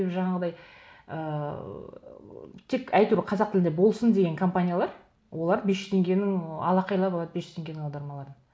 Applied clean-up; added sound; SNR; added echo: none; none; none; none.